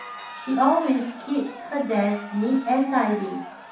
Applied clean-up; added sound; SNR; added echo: none; Crowd; 15 dB; reverberation time 0.6 s.